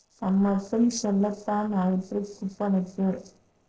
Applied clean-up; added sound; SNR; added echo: neural separator model SepFormer DNS4.